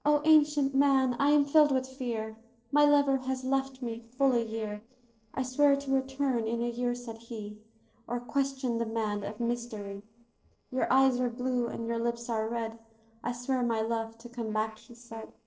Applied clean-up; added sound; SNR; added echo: neural separator model SepFormer DNS4.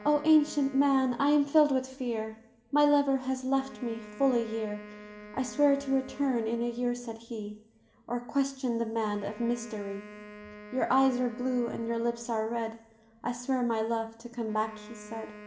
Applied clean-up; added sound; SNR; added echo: none; Wind instrument, woodwind instrument; 19 dB; reverberation time 2.0 s.